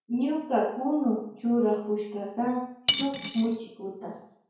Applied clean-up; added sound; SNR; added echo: none; Cutlery, silverware / Dishes, pots, and pans; 1 dB; reverberation time 0.5 s.